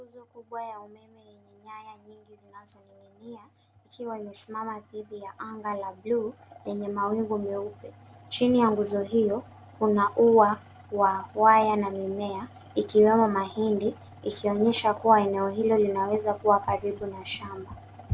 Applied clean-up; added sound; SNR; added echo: none; none; none; none.